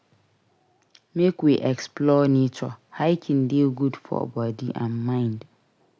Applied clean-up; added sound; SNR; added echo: none; none; none; none.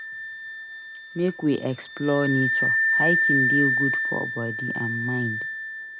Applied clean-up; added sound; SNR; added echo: none; Wind instrument, woodwind instrument; -2 dB; none.